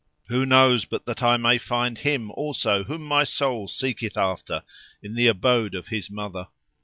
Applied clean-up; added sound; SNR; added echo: none; none; none; none.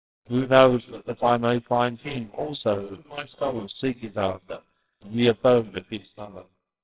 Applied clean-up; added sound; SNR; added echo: neural separator model SepFormer WHAMR!.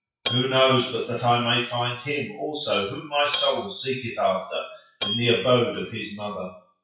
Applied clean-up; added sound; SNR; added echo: classical method WPE with log-MMSE.